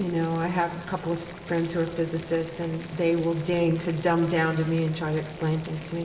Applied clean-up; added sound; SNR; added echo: none; Boiling; 15 dB; reverberation time 1.4 s.